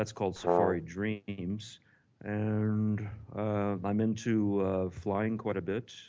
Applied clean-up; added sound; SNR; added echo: none; Brass instrument; -3 dB; none.